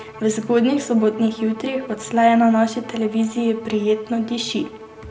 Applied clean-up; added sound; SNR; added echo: none; Bowed string instrument; 20 dB; none.